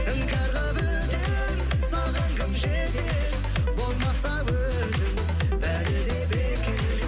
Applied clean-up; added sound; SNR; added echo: none; none; none; none.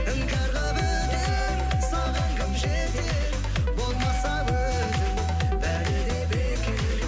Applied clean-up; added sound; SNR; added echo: none; Wind instrument, woodwind instrument; 12 dB; none.